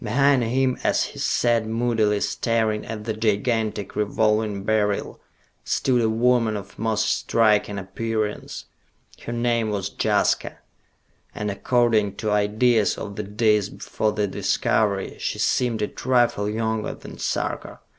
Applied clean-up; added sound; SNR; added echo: none; none; none; none.